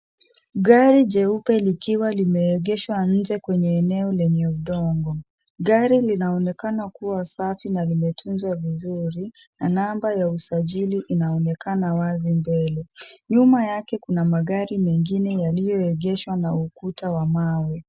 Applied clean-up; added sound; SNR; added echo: none; none; none; none.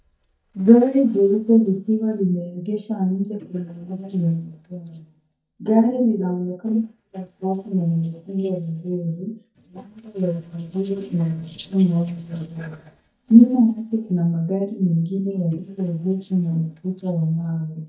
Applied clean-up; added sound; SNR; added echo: neural mask model DeepFilterNet 3.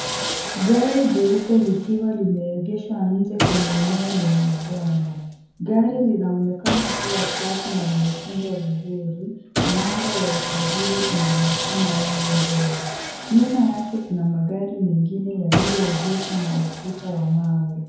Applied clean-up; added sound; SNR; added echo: none; Sawing; 6 dB; reverberation time 0.9 s.